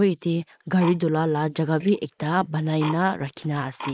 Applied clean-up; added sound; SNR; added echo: neural mask model Resemble Enhance denoiser.